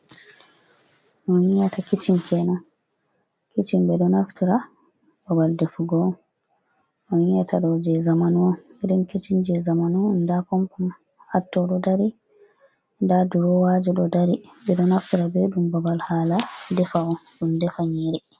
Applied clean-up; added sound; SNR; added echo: none; none; none; none.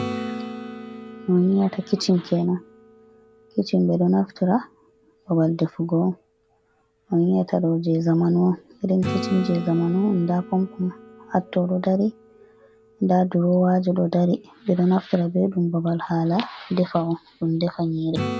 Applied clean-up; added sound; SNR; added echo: none; Acoustic guitar / Strum; 15 dB; none.